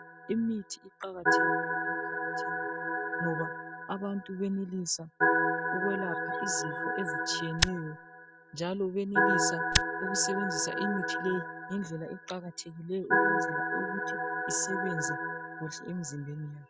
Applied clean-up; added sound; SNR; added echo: none; Tick + Organ; -4 dB; none.